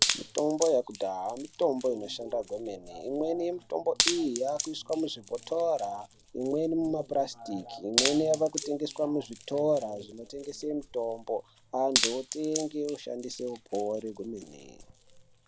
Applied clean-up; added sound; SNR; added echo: none; Wood; 6 dB; none.